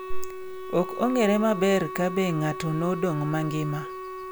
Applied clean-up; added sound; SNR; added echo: none; Wind instrument, woodwind instrument; 10 dB; none.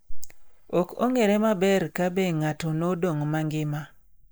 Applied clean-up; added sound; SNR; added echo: neural mask model Resemble Enhance denoiser.